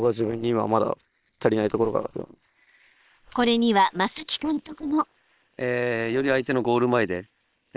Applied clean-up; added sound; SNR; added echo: neural separator model SepFormer WHAM!.